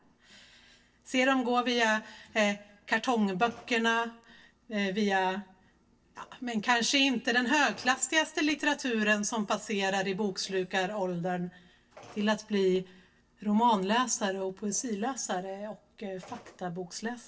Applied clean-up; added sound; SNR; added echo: neural separator model SepFormer DNS4.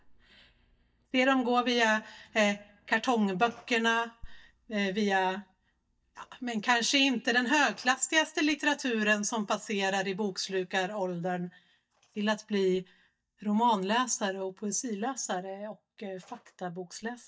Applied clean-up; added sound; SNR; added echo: neural mask model DeepFilterNet 3.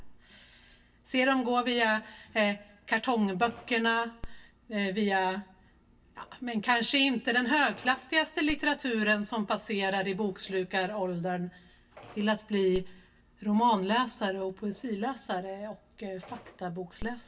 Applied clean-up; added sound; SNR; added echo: none; Telephone; 20 dB; reverberation time 0.2 s.